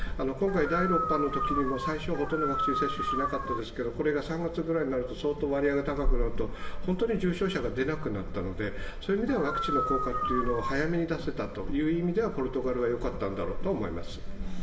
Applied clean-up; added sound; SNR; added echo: none; Dog; 2 dB; reverberation time 0.8 s.